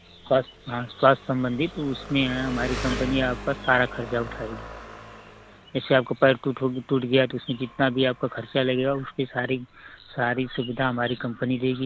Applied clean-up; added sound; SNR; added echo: none; Engine; 14 dB; none.